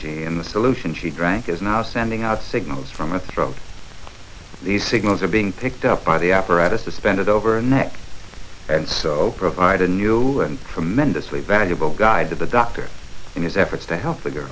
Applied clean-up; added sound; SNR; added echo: none; Chirp, tweet; 7 dB; none.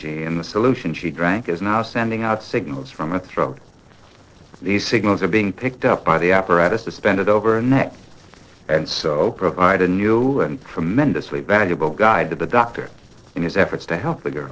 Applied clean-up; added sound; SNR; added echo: neural separator model SepFormer DNS4.